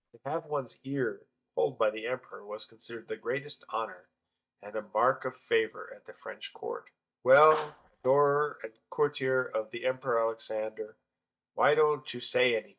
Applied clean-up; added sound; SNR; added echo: neural mask model DeepFilterNet 3.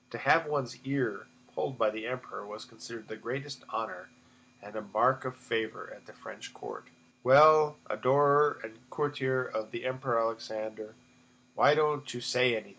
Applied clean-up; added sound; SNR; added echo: none; none; none; none.